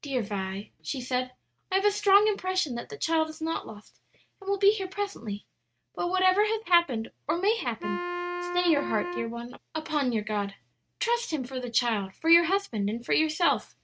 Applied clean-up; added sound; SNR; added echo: neural mask model RNNoise.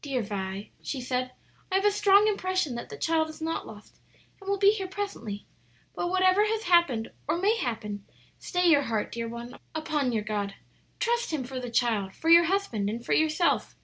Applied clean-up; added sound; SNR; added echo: none; none; none; none.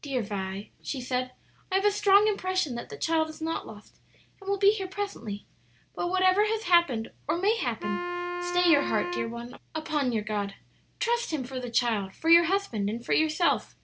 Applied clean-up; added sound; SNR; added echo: none; Wind instrument, woodwind instrument; 7 dB; none.